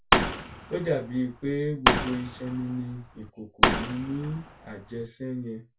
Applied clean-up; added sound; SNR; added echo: none; Fireworks; -4 dB; reverberation time 0.2 s.